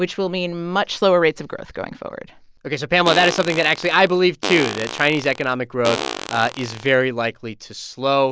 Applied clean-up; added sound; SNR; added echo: none; Fart; 9 dB; none.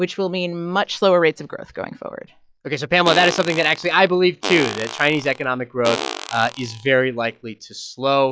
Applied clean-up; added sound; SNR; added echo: classical method log-MMSE.